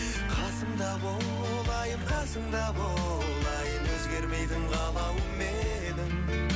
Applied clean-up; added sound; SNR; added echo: none; none; none; none.